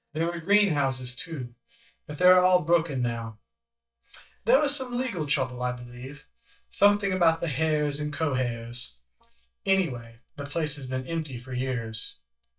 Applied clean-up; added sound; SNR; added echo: neural mask model DeepFilterNet 3.